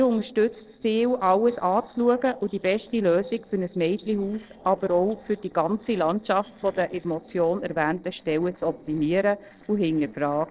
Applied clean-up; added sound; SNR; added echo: neural separator model SepFormer DNS4.